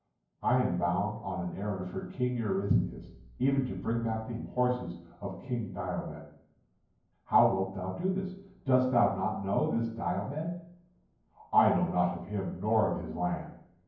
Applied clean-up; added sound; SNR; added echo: none; none; none; reverberation time 0.9 s.